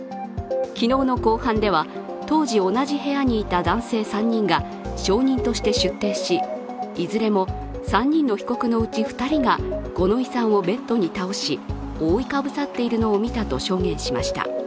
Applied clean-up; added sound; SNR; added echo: none; none; none; none.